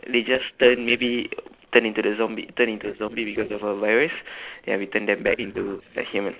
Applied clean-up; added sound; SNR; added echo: neural separator model SepFormer DNS4.